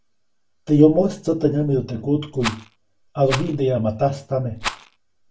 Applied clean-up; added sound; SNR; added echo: none; Rattle; 11 dB; reverberation time 0.2 s.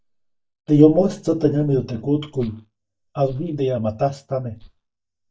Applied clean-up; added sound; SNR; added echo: neural mask model DeepFilterNet 3.